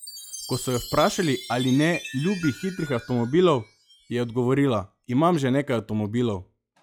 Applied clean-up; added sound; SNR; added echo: classical method log-MMSE.